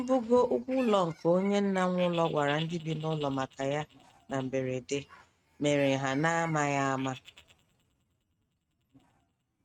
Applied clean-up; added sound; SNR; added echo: neural mask model RNNoise.